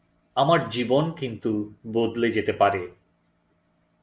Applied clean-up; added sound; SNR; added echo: none; none; none; none.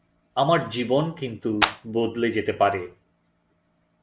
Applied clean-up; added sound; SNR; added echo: none; Clapping; -1 dB; none.